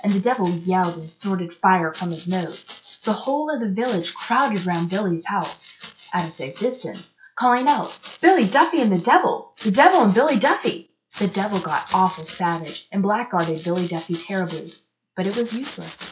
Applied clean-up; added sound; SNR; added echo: classical method log-MMSE.